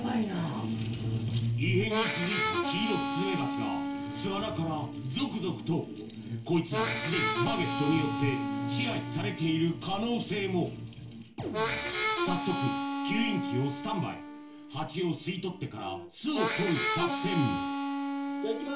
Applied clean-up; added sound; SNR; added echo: none; Harmonica; 2 dB; reverberation time 0.3 s.